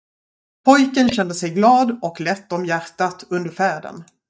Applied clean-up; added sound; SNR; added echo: neural mask model DeepFilterNet 3.